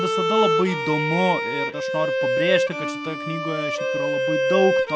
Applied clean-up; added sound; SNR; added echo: none; Bowed string instrument; -2 dB; none.